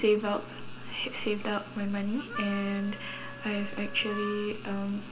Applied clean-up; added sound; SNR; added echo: none; Harmonica; 12 dB; reverberation time 1.8 s.